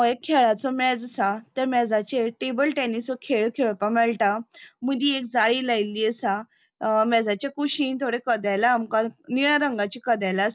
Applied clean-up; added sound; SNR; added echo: none; none; none; none.